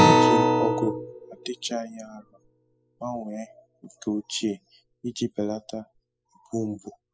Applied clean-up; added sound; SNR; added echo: classical method spectral subtraction.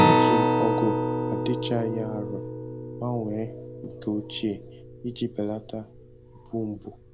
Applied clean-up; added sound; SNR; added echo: none; Acoustic guitar; -4 dB; none.